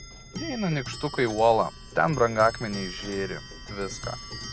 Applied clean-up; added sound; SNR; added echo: none; Clock; 12 dB; none.